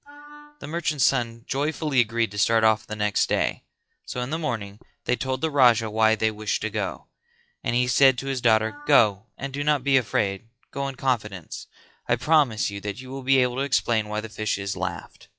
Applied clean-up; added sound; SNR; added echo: classical method log-MMSE.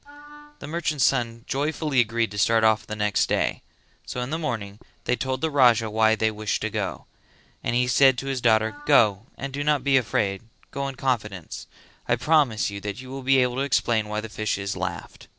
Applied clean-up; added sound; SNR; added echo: none; Wind instrument, woodwind instrument; 18 dB; none.